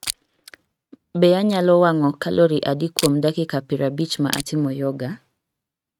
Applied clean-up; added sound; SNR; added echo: neural mask model RNNoise.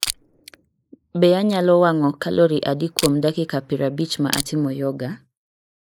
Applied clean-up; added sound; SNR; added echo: neural mask model Resemble Enhance denoiser.